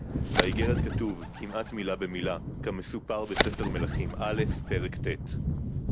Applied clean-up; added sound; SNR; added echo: none; Thunder / Wind + Bird; -4 dB; none.